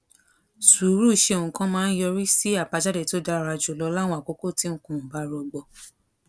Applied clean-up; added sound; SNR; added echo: none; none; none; none.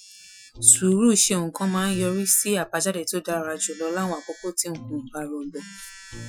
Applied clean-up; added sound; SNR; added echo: classical method Wiener filter.